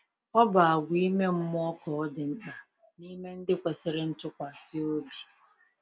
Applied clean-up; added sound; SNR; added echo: none; none; none; none.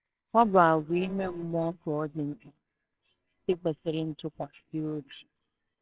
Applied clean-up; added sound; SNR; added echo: neural separator model SepFormer WHAMR!.